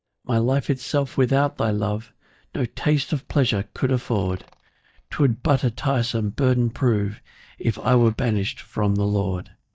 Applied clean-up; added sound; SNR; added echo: neural mask model DeepFilterNet 3.